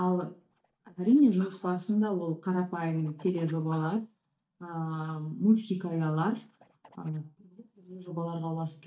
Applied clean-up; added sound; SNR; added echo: neural mask model DeepFilterNet 3.